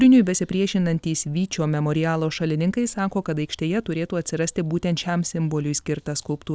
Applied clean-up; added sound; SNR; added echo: none; none; none; none.